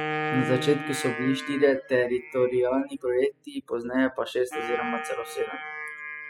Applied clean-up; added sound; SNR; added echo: classical method spectral subtraction.